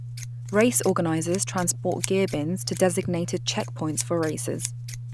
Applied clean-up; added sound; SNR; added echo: none; Scissors; 8 dB; none.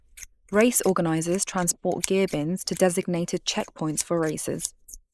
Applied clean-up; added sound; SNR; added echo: neural mask model Resemble Enhance denoiser.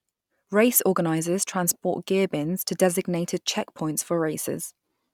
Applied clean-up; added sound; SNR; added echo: none; none; none; none.